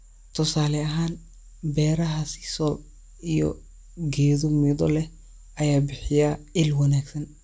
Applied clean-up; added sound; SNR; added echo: none; none; none; none.